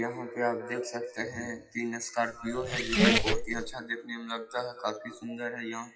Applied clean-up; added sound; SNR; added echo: classical method WPE with log-MMSE.